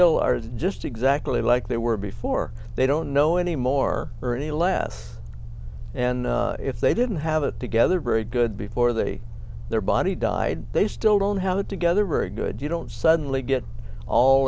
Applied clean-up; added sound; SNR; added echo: none; none; none; none.